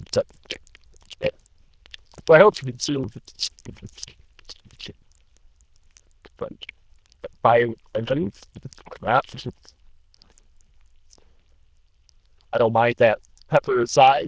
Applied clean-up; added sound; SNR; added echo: neural diffusion model UNIVERSE++.